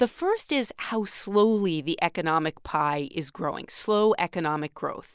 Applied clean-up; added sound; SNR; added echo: none; none; none; none.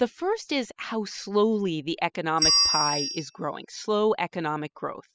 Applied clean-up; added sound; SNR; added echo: classical method spectral subtraction.